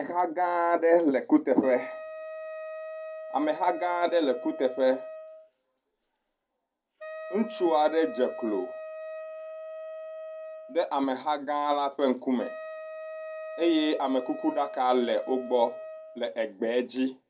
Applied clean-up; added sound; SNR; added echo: none; Wind instrument, woodwind instrument; 12 dB; reverberation time 0.2 s.